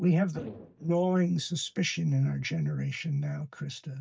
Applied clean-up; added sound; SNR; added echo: neural mask model DeepFilterNet 3.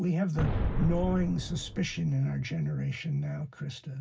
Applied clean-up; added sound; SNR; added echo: none; Boom; 3 dB; reverberation time 0.4 s.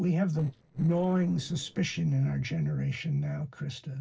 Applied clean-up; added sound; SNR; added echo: neural separator model SepFormer DNS4.